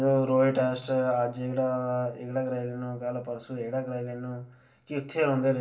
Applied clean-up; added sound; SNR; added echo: none; none; none; reverberation time 0.2 s.